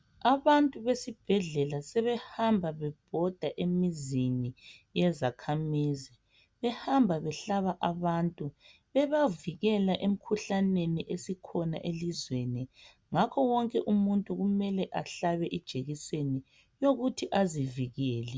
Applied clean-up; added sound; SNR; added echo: none; none; none; none.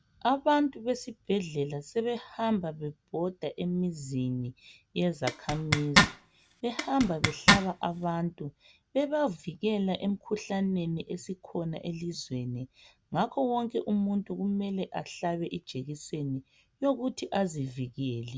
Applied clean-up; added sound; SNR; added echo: none; Zipper (clothing); -3 dB; none.